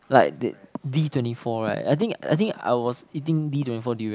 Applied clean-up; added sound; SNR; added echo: none; none; none; none.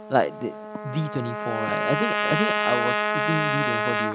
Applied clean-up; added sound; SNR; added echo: none; Trumpet; -2 dB; none.